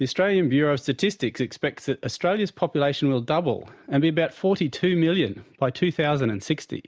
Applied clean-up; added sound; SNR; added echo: none; none; none; none.